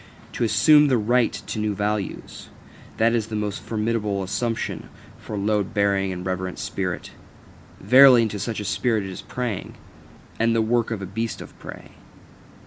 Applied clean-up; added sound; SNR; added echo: none; none; none; none.